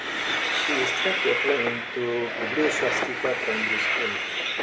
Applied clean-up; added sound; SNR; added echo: none; Train; -3 dB; none.